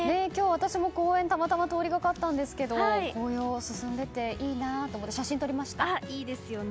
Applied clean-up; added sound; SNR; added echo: none; none; none; none.